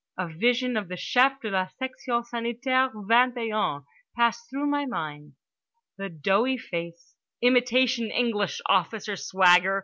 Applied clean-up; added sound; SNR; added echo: none; none; none; none.